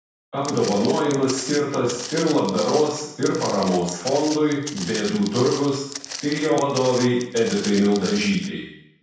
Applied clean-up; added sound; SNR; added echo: none; Walk, footsteps; 12 dB; reverberation time 0.6 s.